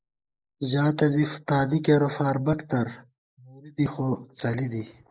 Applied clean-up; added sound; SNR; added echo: neural mask model Resemble Enhance denoiser.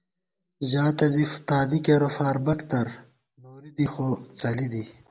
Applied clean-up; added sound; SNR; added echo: none; none; none; none.